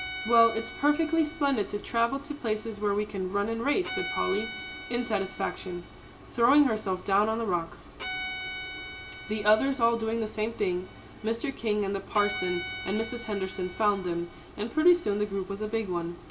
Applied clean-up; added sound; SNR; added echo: none; Bowed string instrument; 13 dB; reverberation time 2.8 s.